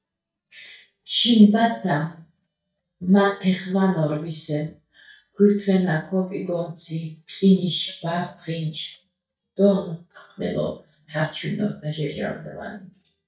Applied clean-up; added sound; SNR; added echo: neural mask model DeepFilterNet 3.